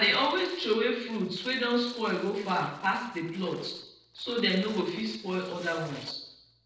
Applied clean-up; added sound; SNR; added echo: neural separator model SepFormer DNS4.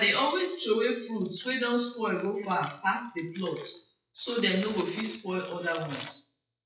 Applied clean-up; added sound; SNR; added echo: classical method WPE with log-MMSE.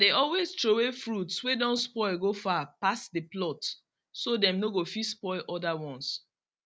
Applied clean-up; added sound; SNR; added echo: none; none; none; none.